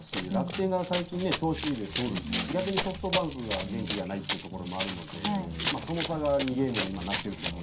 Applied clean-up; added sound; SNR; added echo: none; Run; -1 dB; reverberation time 0.3 s.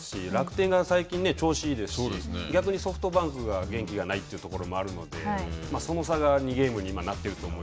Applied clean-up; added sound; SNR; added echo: none; none; none; none.